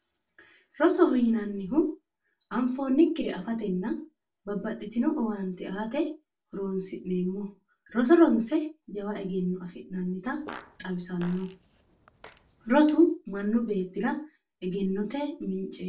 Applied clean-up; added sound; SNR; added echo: neural separator model SepFormer DNS4.